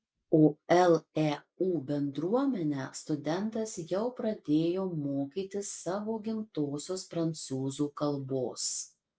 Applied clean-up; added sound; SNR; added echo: none; none; none; none.